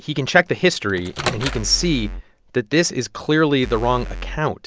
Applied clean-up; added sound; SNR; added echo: none; Microwave oven + Bass drum / Keyboard (musical); 7 dB; none.